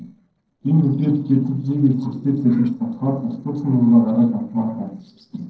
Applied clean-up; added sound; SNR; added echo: neural separator model SepFormer DNS4.